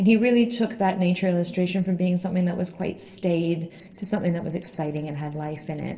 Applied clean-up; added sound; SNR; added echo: neural separator model SepFormer DNS4.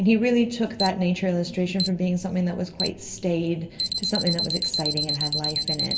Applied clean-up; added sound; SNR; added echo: none; Alarm; 5 dB; reverberation time 0.6 s.